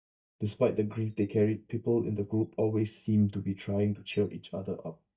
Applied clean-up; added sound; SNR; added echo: neural mask model DeepFilterNet 3.